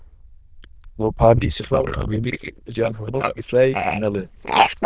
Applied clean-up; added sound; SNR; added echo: neural diffusion model UNIVERSE++.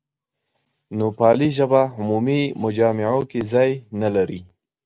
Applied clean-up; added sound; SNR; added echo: none; none; none; none.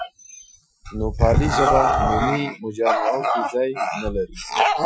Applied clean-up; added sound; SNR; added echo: classical method Wiener filter.